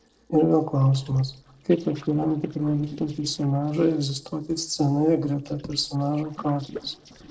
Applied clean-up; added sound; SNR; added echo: neural separator model SepFormer DNS4.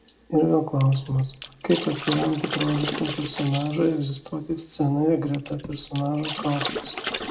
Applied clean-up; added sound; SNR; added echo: none; Water / Splash, splatter; 9 dB; reverberation time 0.5 s.